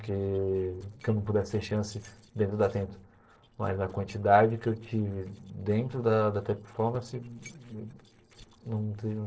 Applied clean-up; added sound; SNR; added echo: neural separator model SepFormer DNS4.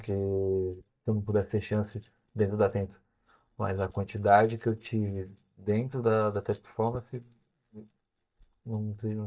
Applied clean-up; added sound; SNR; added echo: neural mask model DeepFilterNet 3.